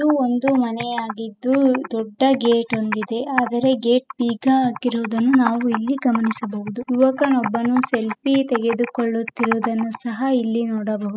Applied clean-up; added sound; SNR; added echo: classical method spectral subtraction.